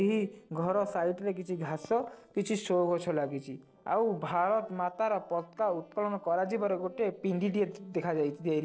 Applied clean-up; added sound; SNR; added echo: neural separator model SepFormer DNS4.